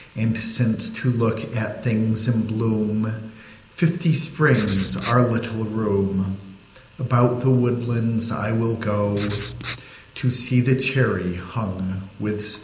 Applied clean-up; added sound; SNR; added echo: none; Writing; 8 dB; reverberation time 0.9 s.